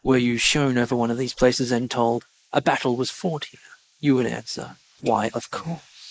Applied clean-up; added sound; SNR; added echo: neural mask model Resemble Enhance denoiser.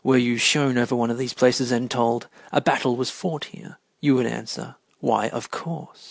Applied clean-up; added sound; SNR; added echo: none; none; none; none.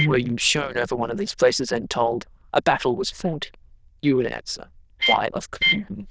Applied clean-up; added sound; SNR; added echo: neural diffusion model UNIVERSE++.